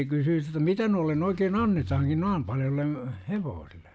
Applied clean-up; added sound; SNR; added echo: none; none; none; none.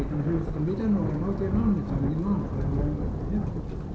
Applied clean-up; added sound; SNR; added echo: none; Thunder; 2 dB; reverberation time 0.6 s.